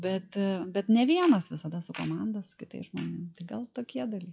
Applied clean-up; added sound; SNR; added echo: classical method WPE with log-MMSE.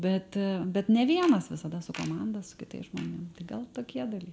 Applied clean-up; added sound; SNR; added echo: none; Fart; 20 dB; reverberation time 0.4 s.